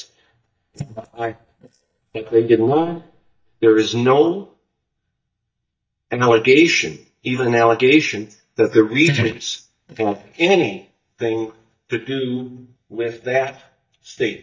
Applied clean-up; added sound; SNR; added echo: neural mask model DeepFilterNet 3.